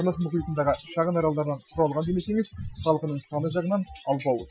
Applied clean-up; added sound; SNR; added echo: classical method Wiener filter.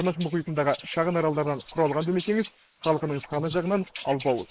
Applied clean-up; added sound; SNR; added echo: neural mask model Resemble Enhance denoiser.